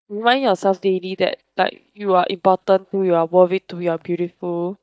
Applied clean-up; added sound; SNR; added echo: neural mask model DeepFilterNet 3.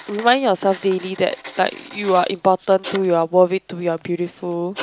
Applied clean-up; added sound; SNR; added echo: none; Writing; 16 dB; none.